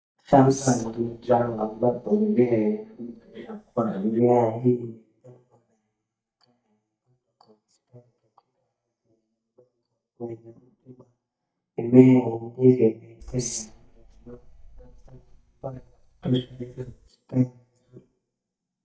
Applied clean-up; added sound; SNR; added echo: neural mask model DeepFilterNet 3.